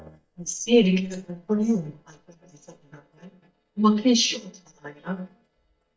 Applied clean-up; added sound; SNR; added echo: neural mask model DeepFilterNet 3.